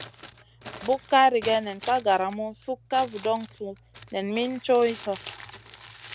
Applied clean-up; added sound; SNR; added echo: none; Crumpling, crinkling; 18 dB; none.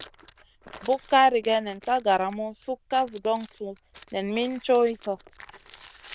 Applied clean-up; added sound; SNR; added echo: neural diffusion model UNIVERSE++.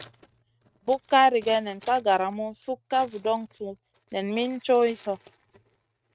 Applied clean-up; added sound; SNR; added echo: neural mask model RNNoise.